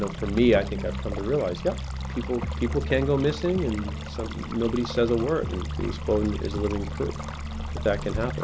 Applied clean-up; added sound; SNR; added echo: none; Stream; 15 dB; none.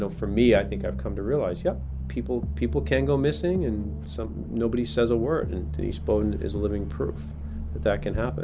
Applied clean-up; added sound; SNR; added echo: none; none; none; none.